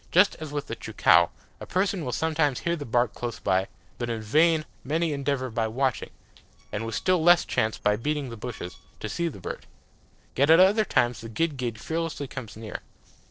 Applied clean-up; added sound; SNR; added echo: neural separator model SepFormer DNS4.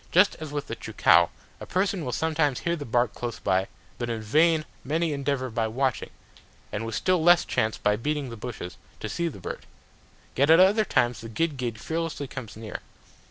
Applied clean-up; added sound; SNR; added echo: none; none; none; none.